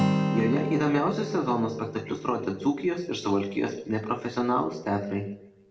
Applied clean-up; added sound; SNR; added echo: none; Acoustic guitar; 5 dB; reverberation time 0.7 s.